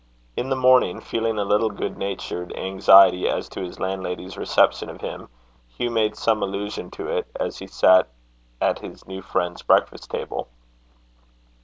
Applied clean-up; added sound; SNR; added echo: none; none; none; none.